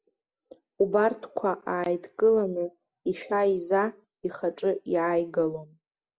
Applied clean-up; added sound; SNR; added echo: none; none; none; none.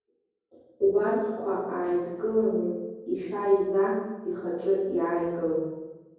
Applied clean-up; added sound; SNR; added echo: none; none; none; reverberation time 1.3 s.